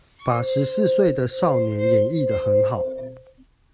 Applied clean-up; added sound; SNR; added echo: none; Glass; -2 dB; none.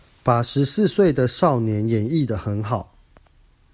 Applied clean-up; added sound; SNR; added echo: none; none; none; none.